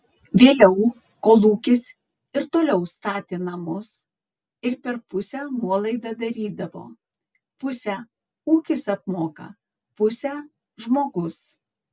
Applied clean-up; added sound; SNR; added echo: none; none; none; none.